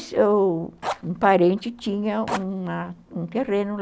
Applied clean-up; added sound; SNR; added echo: none; Fire; 14 dB; none.